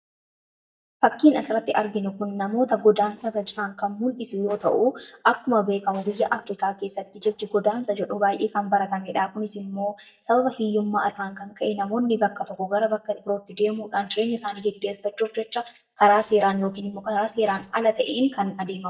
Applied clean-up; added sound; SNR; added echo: neural mask model DeepFilterNet 3.